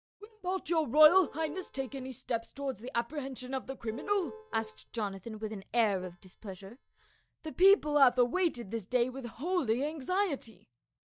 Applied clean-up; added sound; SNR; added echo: neural mask model DeepFilterNet 3.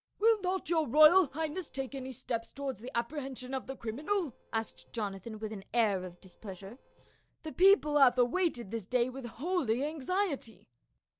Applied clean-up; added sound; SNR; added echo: neural separator model SepFormer DNS4.